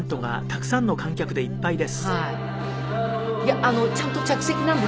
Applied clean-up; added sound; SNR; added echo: none; Organ; 5 dB; none.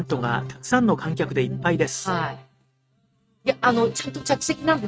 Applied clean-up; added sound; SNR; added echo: neural mask model RNNoise.